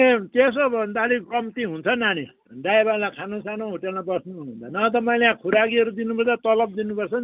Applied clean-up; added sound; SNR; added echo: none; none; none; none.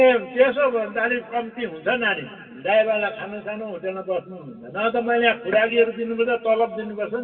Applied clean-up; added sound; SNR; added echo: none; none; none; reverberation time 2.6 s.